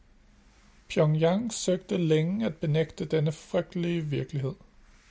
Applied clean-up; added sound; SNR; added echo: none; none; none; none.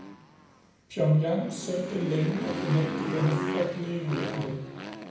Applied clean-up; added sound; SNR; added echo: none; Motorcycle; 7 dB; reverberation time 0.9 s.